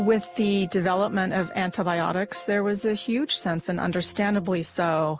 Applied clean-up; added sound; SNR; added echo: none; none; none; none.